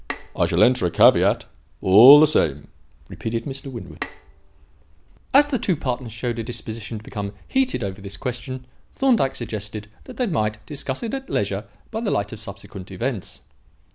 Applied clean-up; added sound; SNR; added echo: none; Bowed string instrument; 16 dB; none.